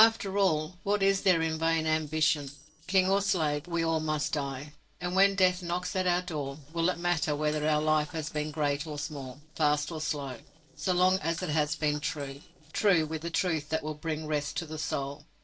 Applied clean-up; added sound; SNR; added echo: neural separator model SepFormer DNS4.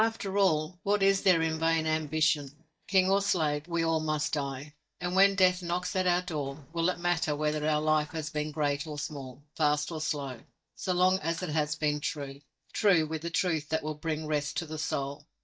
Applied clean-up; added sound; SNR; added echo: neural mask model DeepFilterNet 3.